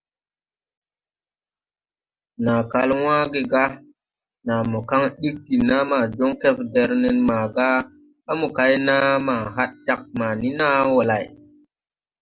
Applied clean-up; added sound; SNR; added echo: none; none; none; none.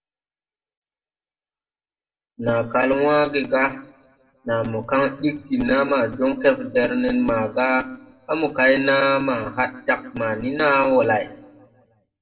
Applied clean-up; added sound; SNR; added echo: none; none; none; reverberation time 0.7 s.